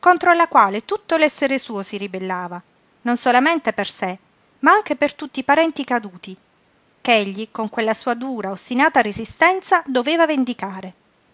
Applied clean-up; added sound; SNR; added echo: none; none; none; none.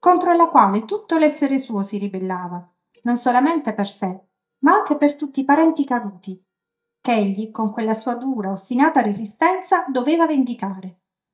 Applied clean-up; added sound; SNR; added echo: neural mask model DeepFilterNet 3.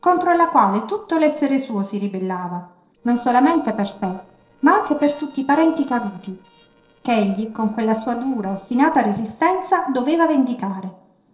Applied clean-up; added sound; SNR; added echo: neural separator model SepFormer DNS4.